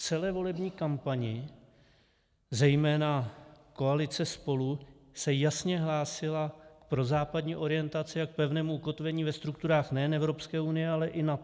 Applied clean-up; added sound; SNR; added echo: none; none; none; none.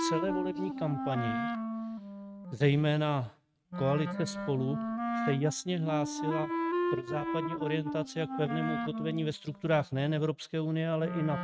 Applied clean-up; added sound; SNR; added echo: neural mask model RNNoise.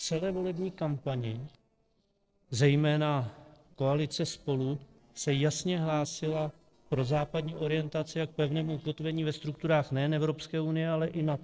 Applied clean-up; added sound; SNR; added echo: neural separator model SepFormer DNS4.